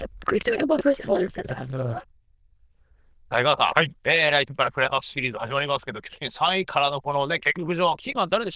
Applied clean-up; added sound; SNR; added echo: neural diffusion model UNIVERSE++.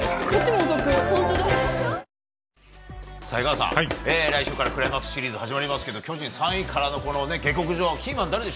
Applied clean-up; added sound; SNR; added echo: none; Tools; 8 dB; none.